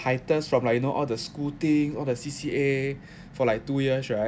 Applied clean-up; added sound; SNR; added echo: none; none; none; none.